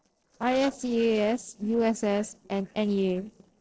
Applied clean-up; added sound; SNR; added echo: neural separator model SepFormer DNS4.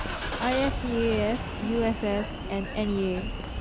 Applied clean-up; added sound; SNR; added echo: none; Engine starting / Car; 4 dB; none.